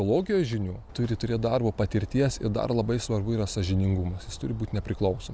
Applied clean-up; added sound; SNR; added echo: none; none; none; none.